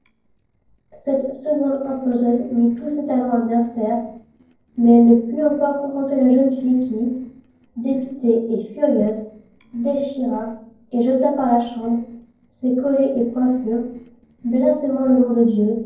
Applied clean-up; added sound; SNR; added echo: neural separator model SepFormer DNS4.